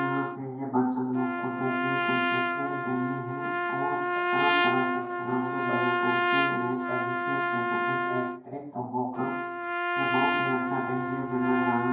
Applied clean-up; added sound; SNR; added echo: none; Trumpet; -2 dB; reverberation time 0.9 s.